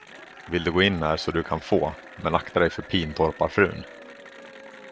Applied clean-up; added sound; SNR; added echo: none; Applause / Cheering; 18 dB; none.